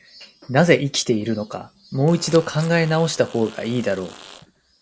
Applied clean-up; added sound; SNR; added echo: none; Scissors + Fart; 20 dB; none.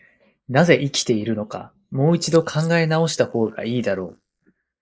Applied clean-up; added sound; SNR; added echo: neural mask model Resemble Enhance denoiser.